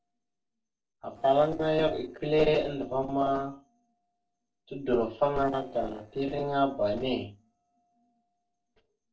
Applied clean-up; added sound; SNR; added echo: neural separator model SepFormer DNS4.